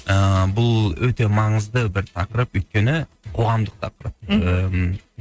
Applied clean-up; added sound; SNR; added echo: neural mask model RNNoise.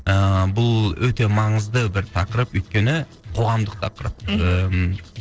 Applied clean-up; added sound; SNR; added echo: neural separator model SepFormer DNS4.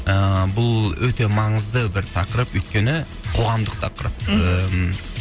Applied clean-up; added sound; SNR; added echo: none; Engine starting; 19 dB; none.